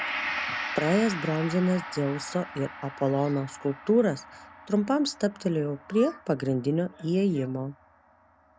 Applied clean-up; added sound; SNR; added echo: none; Gong; 11 dB; none.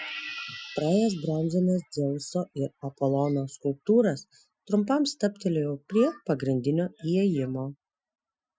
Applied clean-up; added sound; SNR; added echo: classical method Wiener filter.